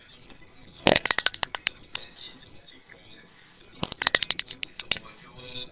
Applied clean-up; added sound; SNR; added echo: neural separator model SepFormer WHAMR!.